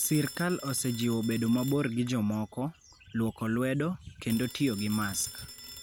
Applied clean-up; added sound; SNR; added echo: none; Telephone; 16 dB; none.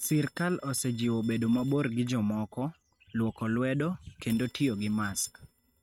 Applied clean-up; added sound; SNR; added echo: neural mask model RNNoise.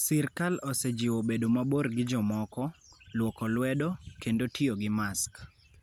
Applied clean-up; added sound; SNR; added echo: none; none; none; none.